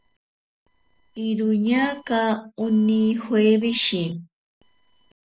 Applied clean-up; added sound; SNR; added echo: neural separator model SepFormer DNS4.